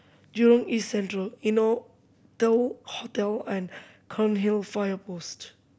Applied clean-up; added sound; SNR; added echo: none; none; none; none.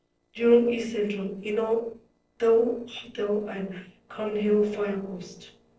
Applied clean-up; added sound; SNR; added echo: neural separator model SepFormer DNS4.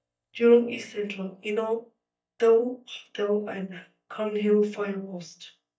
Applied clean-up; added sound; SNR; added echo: neural mask model DeepFilterNet 3.